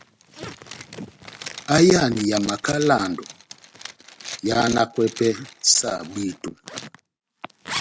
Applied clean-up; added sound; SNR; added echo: none; Zipper (clothing); 14 dB; none.